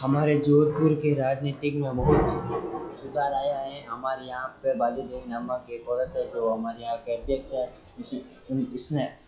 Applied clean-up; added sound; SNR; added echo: classical method log-MMSE.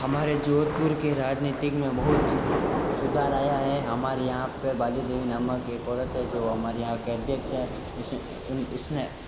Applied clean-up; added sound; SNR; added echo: none; Thunder / Rain; 4 dB; none.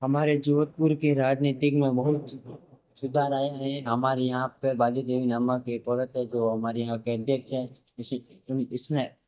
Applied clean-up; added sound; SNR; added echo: neural mask model DeepFilterNet 3.